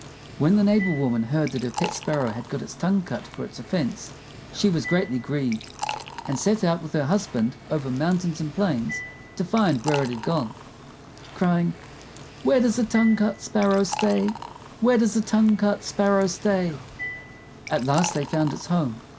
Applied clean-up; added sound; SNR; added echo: none; Liquid; 13 dB; none.